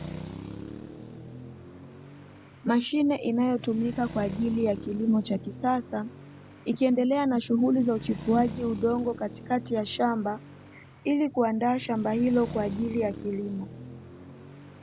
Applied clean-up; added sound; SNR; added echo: none; Traffic noise, roadway noise; 14 dB; none.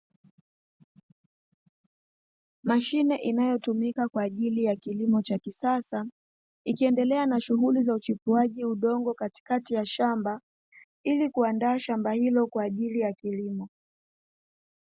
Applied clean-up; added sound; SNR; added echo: none; none; none; none.